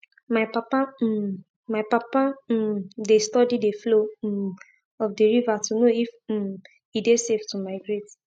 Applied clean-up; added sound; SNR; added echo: none; none; none; none.